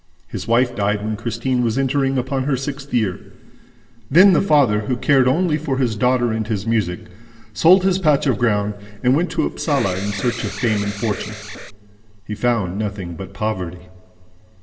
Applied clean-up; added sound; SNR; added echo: none; Alarm; 10 dB; reverberation time 1.9 s.